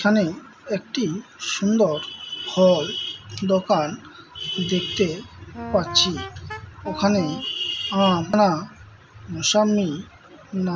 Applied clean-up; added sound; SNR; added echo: none; Wind instrument, woodwind instrument; 11 dB; none.